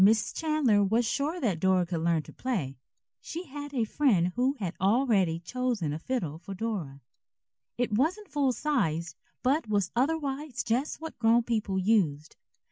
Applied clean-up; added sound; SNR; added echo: none; none; none; none.